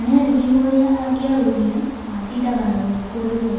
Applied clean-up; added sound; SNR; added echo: none; Bird; 17 dB; reverberation time 1.2 s.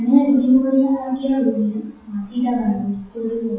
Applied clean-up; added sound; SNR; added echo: classical method WPE with log-MMSE.